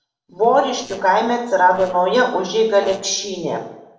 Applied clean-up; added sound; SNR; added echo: neural separator model SepFormer DNS4.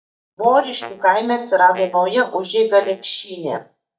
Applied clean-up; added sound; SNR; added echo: neural mask model DeepFilterNet 3.